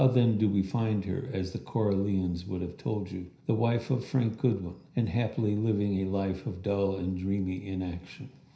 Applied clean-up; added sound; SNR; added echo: none; none; none; reverberation time 0.5 s.